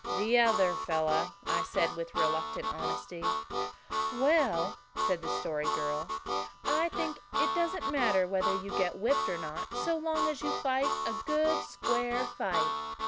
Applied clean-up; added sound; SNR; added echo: none; Harmonica; 1 dB; none.